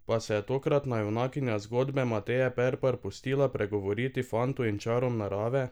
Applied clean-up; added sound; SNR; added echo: none; none; none; none.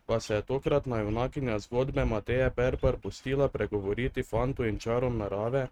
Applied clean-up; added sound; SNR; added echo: neural mask model RNNoise.